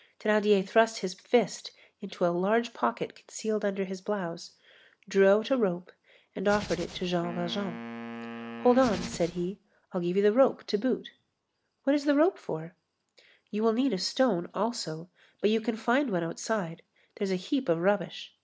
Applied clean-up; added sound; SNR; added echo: none; Wind instrument, woodwind instrument + Hands; 12 dB; none.